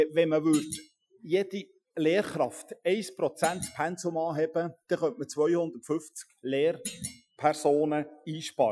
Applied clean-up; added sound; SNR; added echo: classical method Wiener filter.